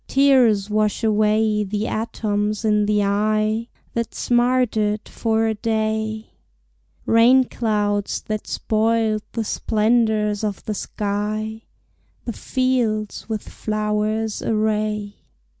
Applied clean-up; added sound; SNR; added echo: none; none; none; none.